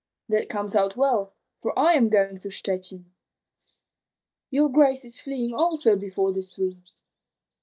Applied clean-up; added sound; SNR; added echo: neural mask model DeepFilterNet 3.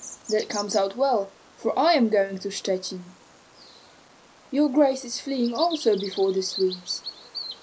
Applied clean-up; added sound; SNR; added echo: none; Bird vocalization, bird call, bird song; 15 dB; reverberation time 0.4 s.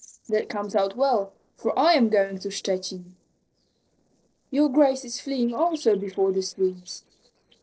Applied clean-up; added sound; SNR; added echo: neural separator model SepFormer DNS4.